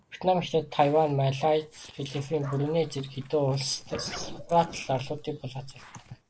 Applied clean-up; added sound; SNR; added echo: neural mask model Resemble Enhance denoiser.